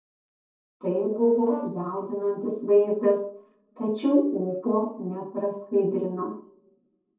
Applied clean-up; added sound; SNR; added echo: neural separator model SepFormer DNS4.